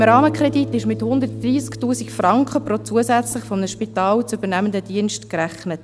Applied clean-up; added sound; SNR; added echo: none; Harp; 12 dB; none.